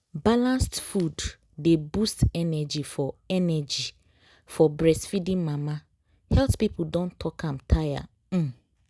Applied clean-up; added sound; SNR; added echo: none; none; none; none.